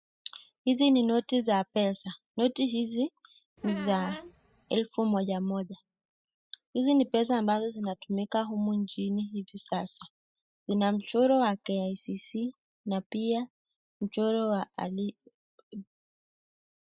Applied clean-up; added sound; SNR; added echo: classical method spectral subtraction.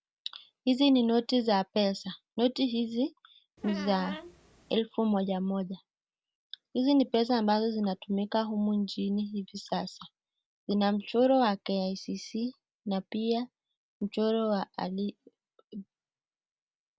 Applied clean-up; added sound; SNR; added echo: none; Squeak; 13 dB; none.